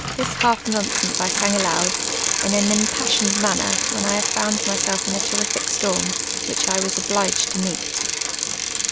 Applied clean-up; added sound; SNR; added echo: none; Bicycle; -2 dB; none.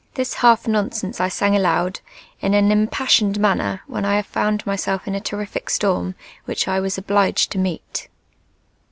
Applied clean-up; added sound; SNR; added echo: none; none; none; none.